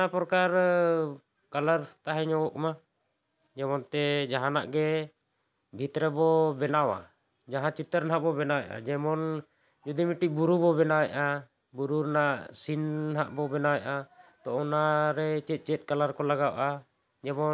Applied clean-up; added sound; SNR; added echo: none; none; none; none.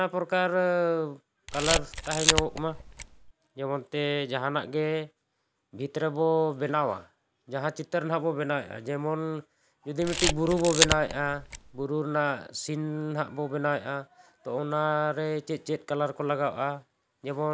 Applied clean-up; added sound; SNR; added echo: none; Camera; 0 dB; none.